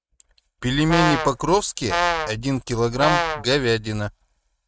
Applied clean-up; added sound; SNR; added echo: neural mask model RNNoise.